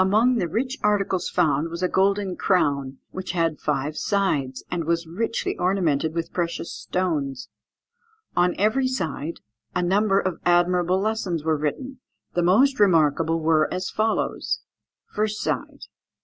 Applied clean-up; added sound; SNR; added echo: none; none; none; none.